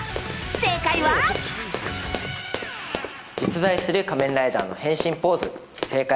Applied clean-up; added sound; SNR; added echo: none; Run; 9 dB; none.